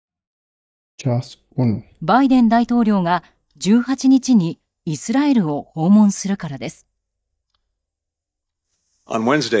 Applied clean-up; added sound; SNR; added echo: neural mask model DeepFilterNet 3.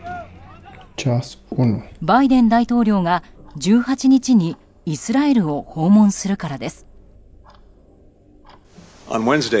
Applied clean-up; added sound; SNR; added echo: none; Clock; 11 dB; none.